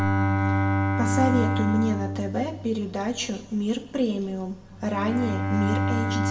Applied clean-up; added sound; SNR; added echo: none; Bowed string instrument; -1 dB; reverberation time 0.8 s.